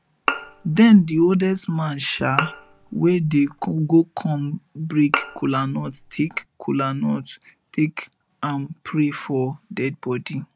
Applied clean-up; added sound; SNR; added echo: none; Bowed string instrument; 9 dB; none.